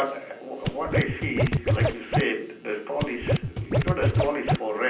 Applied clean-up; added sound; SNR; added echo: none; Scratching (performance technique); -5 dB; reverberation time 0.6 s.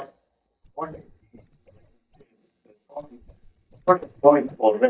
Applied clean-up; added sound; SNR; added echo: neural mask model DeepFilterNet 3.